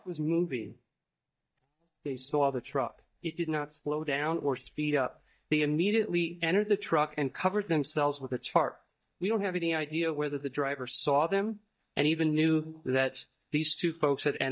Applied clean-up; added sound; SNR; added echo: neural mask model DeepFilterNet 3.